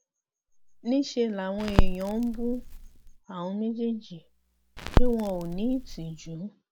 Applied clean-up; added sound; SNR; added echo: none; Crackle; -4 dB; none.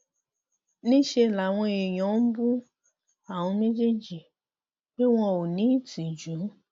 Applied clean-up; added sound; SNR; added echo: none; none; none; none.